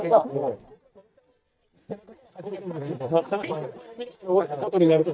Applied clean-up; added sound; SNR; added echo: neural mask model DeepFilterNet 3.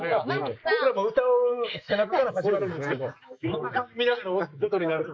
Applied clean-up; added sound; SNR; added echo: neural mask model Resemble Enhance denoiser.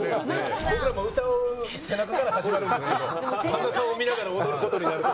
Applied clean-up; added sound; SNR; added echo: none; Slam; 13 dB; none.